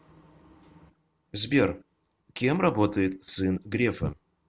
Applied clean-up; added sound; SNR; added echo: none; none; none; none.